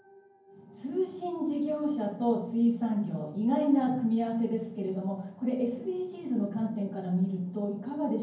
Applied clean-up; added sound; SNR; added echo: none; none; none; reverberation time 0.9 s.